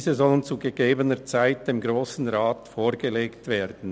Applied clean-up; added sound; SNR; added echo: none; none; none; none.